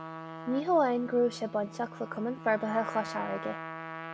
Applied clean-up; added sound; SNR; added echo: none; Trumpet; 11 dB; none.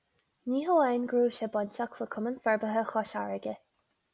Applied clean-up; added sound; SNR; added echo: none; none; none; none.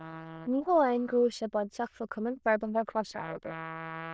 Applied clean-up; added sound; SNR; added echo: neural diffusion model UNIVERSE++.